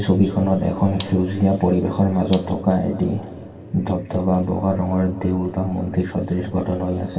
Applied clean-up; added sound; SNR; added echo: none; Gunshot, gunfire; 18 dB; reverberation time 2.8 s.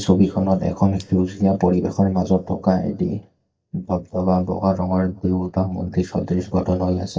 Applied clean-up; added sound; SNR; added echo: neural mask model DeepFilterNet 3.